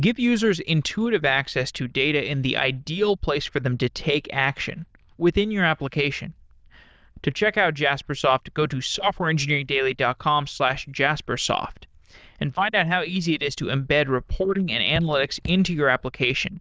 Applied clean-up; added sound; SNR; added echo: neural diffusion model UNIVERSE++.